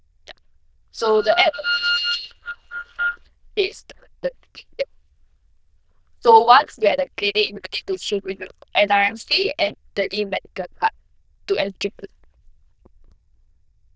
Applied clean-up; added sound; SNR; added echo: neural diffusion model UNIVERSE++.